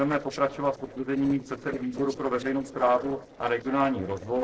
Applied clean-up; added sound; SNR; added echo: neural separator model SepFormer DNS4.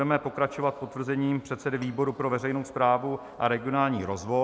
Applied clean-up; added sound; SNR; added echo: none; none; none; none.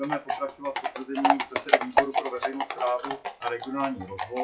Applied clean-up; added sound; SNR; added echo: classical method WPE with log-MMSE.